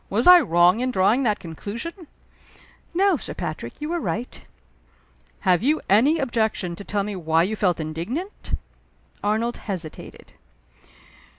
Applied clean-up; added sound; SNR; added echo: none; none; none; none.